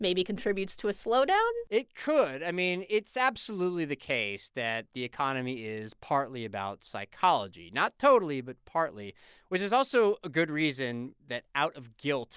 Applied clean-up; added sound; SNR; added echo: none; none; none; none.